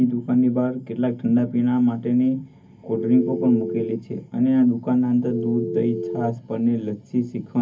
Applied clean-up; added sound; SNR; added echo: none; Telephone; 6 dB; reverberation time 0.3 s.